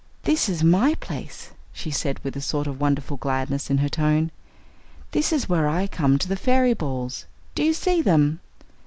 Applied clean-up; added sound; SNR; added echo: none; none; none; none.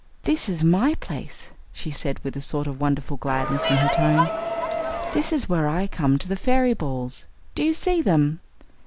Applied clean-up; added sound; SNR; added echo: none; Crowd; 2 dB; none.